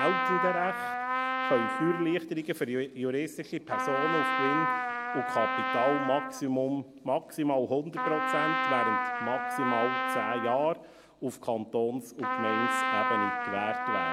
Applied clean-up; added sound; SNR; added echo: none; Trumpet; 0 dB; none.